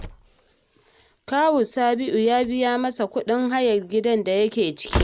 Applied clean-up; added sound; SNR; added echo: none; Slam; 12 dB; none.